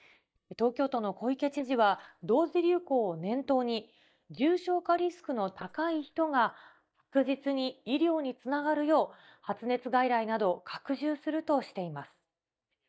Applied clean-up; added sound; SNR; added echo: neural mask model DeepFilterNet 3.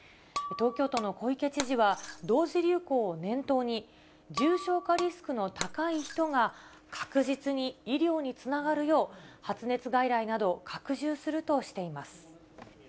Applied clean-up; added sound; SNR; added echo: none; Shatter; 13 dB; none.